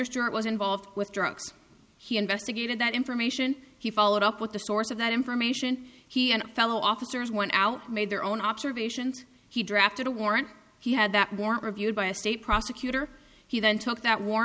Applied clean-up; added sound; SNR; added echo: none; none; none; none.